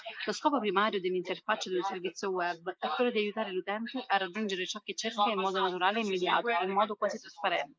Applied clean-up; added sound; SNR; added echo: neural mask model Resemble Enhance denoiser.